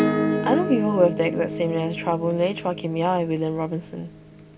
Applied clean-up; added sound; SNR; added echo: none; Acoustic guitar / Strum; 4 dB; none.